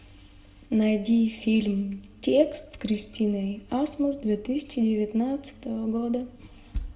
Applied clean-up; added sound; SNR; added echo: none; none; none; reverberation time 0.8 s.